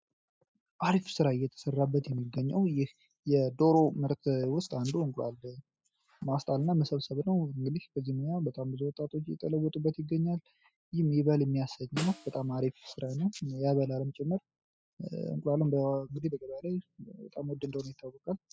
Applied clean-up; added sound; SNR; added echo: classical method spectral subtraction.